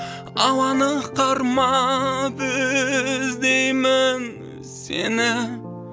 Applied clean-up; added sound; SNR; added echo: none; none; none; none.